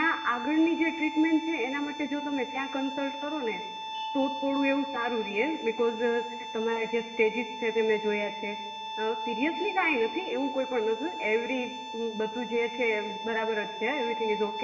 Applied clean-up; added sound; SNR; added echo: none; Bowed string instrument; 8 dB; reverberation time 2.9 s.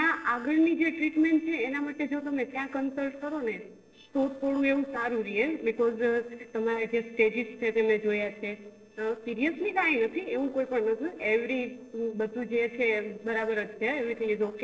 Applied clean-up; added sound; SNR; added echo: neural separator model SepFormer DNS4.